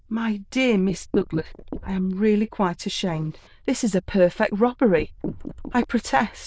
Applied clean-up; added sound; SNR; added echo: neural diffusion model UNIVERSE++.